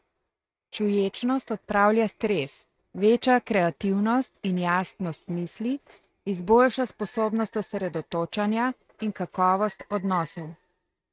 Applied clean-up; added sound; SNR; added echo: neural mask model RNNoise.